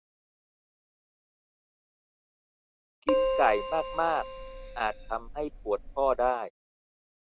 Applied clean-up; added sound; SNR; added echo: none; Keyboard (musical); 1 dB; none.